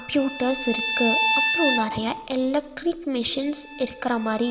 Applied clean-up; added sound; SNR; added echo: none; Bowed string instrument; 2 dB; reverberation time 1.1 s.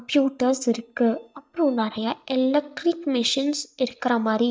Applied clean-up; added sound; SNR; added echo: neural mask model DeepFilterNet 3.